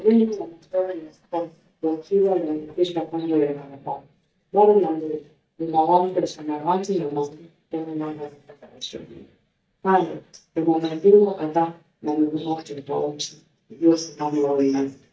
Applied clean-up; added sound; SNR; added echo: neural mask model DeepFilterNet 3.